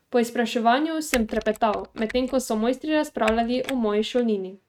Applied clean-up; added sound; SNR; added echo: neural mask model RNNoise.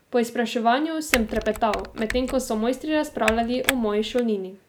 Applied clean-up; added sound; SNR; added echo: none; Typing; 8 dB; none.